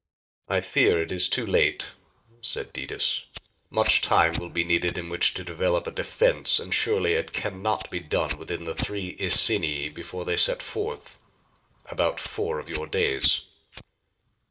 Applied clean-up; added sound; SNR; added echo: neural mask model DeepFilterNet 3.